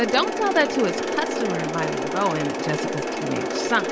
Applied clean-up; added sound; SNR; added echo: none; Mechanisms; 1 dB; none.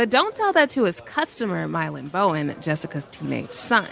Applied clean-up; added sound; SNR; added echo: none; none; none; none.